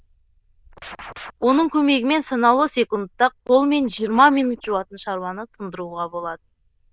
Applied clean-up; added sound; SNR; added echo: neural diffusion model UNIVERSE++.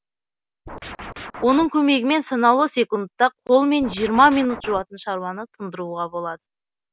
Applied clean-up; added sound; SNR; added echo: none; Scratching (performance technique); 14 dB; none.